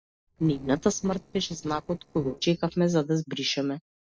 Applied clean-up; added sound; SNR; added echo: neural separator model SepFormer DNS4.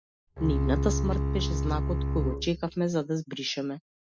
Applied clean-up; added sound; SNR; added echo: none; Bowed string instrument; -3 dB; none.